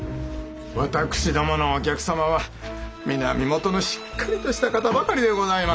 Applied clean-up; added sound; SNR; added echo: none; none; none; none.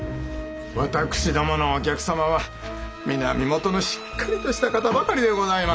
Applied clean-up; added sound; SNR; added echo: none; Wind instrument, woodwind instrument; 18 dB; none.